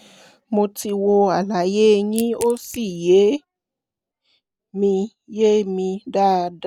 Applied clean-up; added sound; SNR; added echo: none; Crack / Crushing; 19 dB; none.